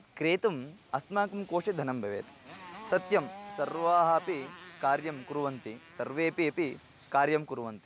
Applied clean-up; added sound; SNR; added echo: none; Motorcycle; 19 dB; none.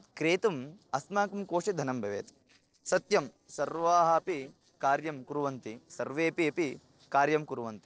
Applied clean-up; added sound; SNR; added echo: neural separator model SepFormer DNS4.